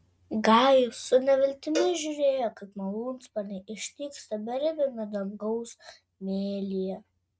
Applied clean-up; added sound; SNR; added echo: neural mask model RNNoise.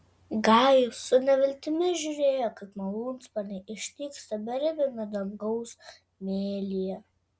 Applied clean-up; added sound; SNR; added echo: none; none; none; none.